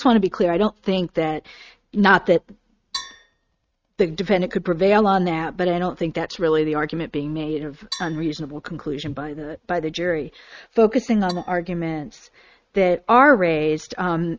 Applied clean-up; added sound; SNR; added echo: neural mask model RNNoise.